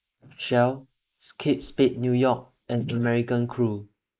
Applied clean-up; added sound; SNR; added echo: neural mask model Resemble Enhance denoiser.